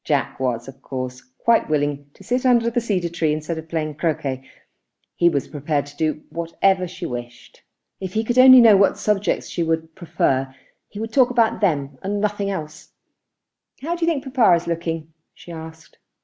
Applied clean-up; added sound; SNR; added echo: none; none; none; none.